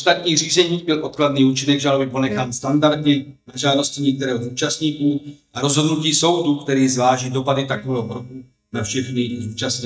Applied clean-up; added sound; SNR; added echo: neural mask model DeepFilterNet 3.